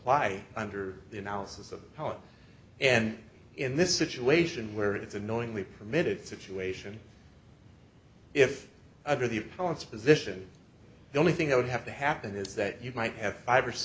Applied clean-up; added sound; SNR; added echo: none; none; none; none.